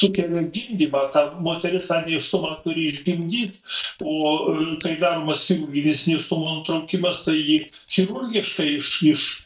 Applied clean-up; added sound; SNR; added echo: neural mask model DeepFilterNet 3.